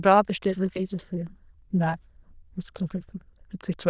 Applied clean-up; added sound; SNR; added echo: neural diffusion model UNIVERSE++.